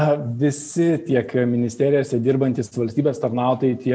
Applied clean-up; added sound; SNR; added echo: none; none; none; none.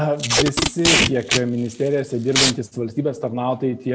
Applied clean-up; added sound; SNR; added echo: none; Packing tape, duct tape; 0 dB; none.